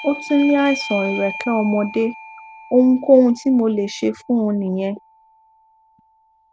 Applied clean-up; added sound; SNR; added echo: none; Bell / Doorbell; 16 dB; none.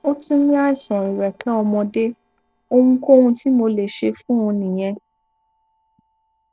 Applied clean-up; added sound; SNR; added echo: neural separator model SepFormer DNS4.